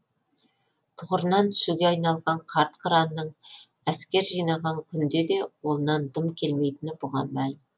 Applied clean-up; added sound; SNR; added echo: none; none; none; none.